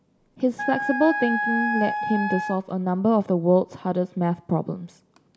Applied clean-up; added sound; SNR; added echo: none; Wind instrument, woodwind instrument; 4 dB; none.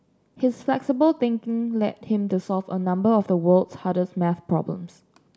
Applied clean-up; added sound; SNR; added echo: none; none; none; none.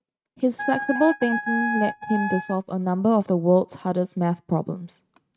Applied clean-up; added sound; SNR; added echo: neural mask model RNNoise.